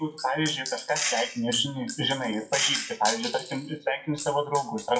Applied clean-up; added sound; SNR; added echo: classical method WPE with log-MMSE.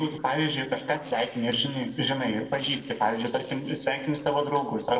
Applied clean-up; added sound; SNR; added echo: neural separator model SepFormer DNS4.